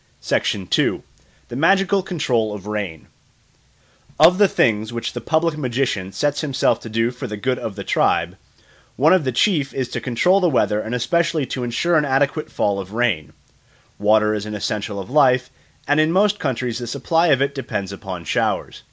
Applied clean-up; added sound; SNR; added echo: none; none; none; none.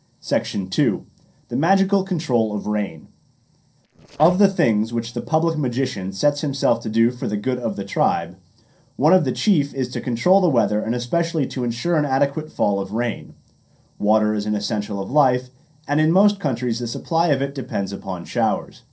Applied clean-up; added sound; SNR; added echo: neural separator model SepFormer DNS4.